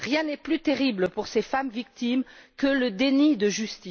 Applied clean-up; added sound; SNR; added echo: none; none; none; none.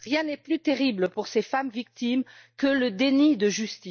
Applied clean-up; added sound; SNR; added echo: neural mask model DeepFilterNet 3.